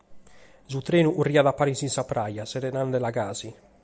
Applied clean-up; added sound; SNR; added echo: none; none; none; none.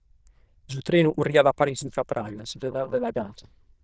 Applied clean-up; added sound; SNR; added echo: neural diffusion model UNIVERSE++.